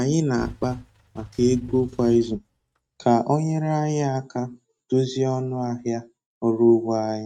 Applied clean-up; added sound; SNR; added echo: neural mask model RNNoise.